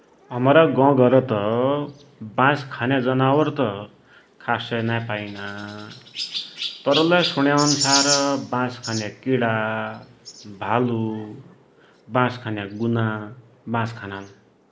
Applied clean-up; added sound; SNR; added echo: none; Chirp, tweet; 11 dB; none.